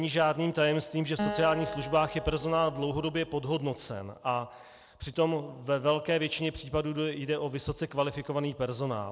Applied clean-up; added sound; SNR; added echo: none; Acoustic guitar; 10 dB; none.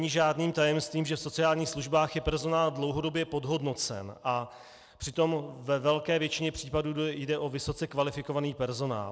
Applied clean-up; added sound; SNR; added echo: none; none; none; none.